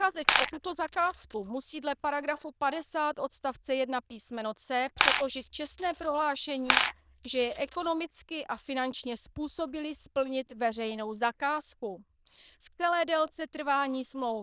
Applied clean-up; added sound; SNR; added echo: neural diffusion model UNIVERSE++.